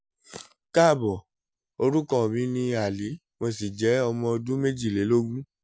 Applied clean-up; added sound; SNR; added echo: none; none; none; none.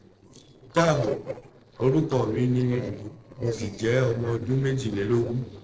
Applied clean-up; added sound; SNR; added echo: neural separator model SepFormer DNS4.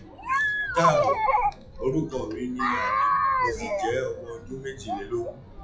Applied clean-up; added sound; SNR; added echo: classical method WPE with log-MMSE.